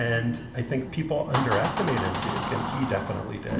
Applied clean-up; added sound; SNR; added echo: none; Door; 3 dB; reverberation time 2.5 s.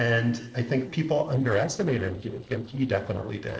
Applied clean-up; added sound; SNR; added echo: neural separator model SepFormer DNS4.